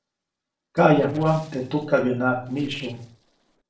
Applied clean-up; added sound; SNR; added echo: neural separator model SepFormer DNS4.